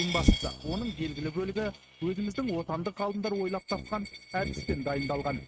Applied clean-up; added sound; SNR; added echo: neural mask model RNNoise.